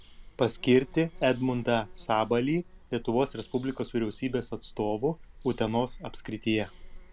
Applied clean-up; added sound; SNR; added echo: none; Bird vocalization, bird call, bird song; 17 dB; none.